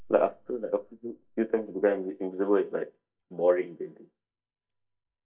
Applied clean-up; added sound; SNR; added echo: neural mask model DeepFilterNet 3.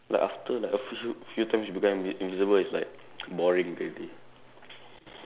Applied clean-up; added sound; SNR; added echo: none; none; none; none.